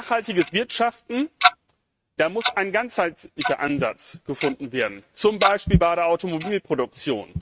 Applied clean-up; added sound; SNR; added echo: neural mask model RNNoise.